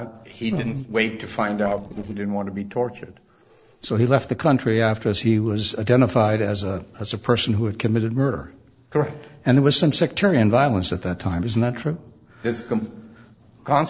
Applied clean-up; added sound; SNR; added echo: neural separator model SepFormer DNS4.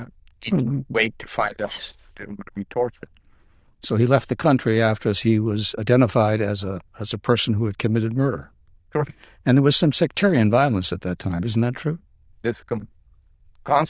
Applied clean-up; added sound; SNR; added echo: neural diffusion model UNIVERSE++.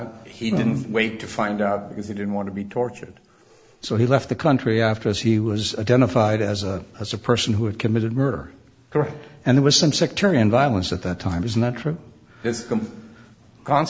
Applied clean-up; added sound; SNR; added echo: none; none; none; none.